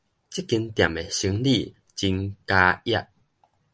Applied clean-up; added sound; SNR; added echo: none; none; none; none.